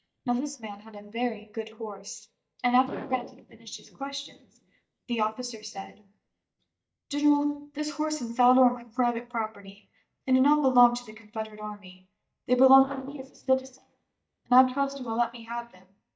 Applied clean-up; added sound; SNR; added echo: neural mask model DeepFilterNet 3.